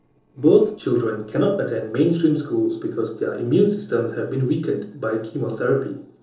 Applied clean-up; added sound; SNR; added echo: neural separator model SepFormer DNS4.